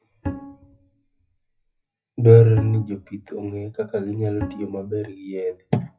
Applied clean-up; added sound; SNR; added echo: classical method WPE with log-MMSE.